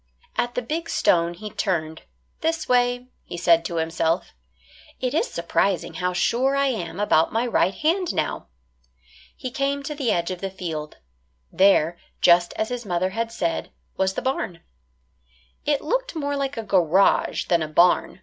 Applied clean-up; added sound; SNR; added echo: none; none; none; none.